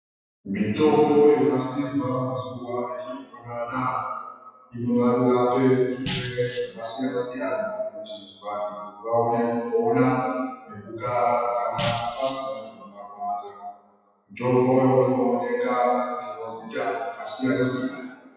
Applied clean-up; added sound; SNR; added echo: classical method WPE with log-MMSE.